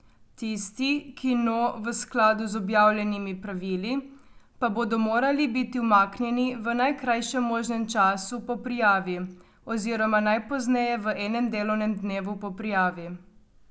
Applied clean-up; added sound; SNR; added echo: none; none; none; none.